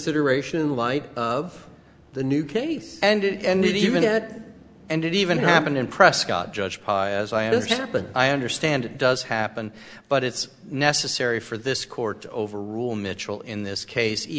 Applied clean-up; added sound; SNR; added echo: none; none; none; none.